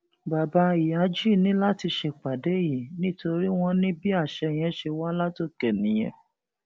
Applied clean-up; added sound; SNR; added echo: none; none; none; none.